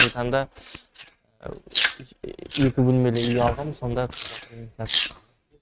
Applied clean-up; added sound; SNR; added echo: neural mask model RNNoise.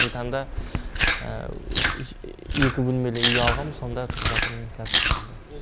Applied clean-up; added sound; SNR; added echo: none; Chewing, mastication; -2 dB; none.